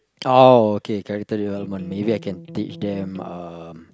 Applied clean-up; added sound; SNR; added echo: none; Electric guitar; 17 dB; none.